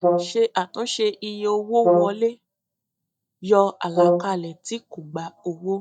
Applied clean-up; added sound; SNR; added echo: neural mask model DeepFilterNet 3.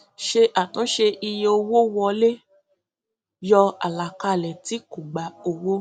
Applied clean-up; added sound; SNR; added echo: none; none; none; none.